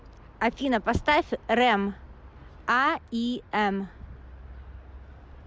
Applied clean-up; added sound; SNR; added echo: none; none; none; none.